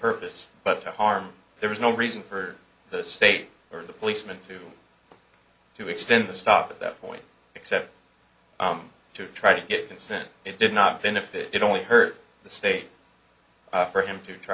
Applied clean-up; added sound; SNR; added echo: none; none; none; none.